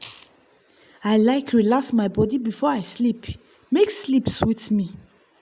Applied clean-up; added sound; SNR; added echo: none; none; none; none.